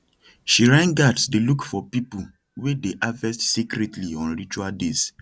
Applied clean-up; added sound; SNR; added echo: none; none; none; none.